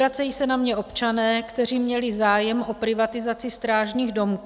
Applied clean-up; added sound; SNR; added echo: none; none; none; none.